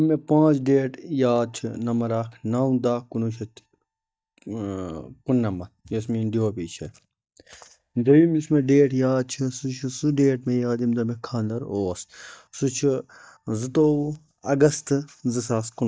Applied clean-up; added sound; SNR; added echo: neural mask model DeepFilterNet 3.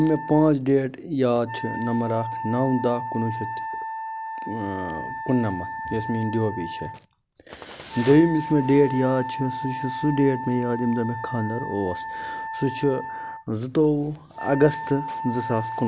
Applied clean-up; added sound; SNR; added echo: none; Wind instrument, woodwind instrument; 9 dB; none.